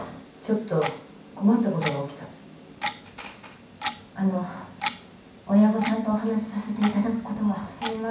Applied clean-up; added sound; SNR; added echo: none; Clock; 11 dB; reverberation time 0.6 s.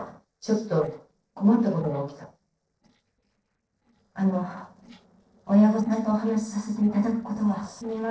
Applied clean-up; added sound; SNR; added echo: neural separator model SepFormer DNS4.